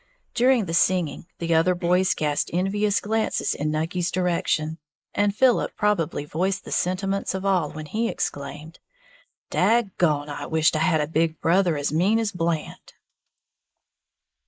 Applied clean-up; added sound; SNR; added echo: neural mask model Resemble Enhance denoiser.